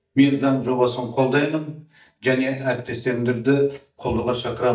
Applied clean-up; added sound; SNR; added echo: neural mask model DeepFilterNet 3.